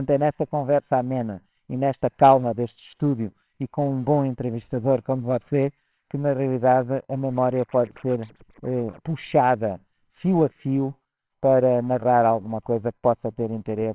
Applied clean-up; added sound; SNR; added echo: neural separator model SepFormer WHAMR!.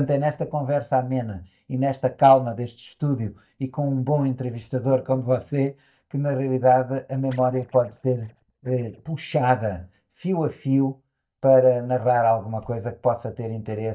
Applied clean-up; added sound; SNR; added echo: neural mask model DeepFilterNet 3.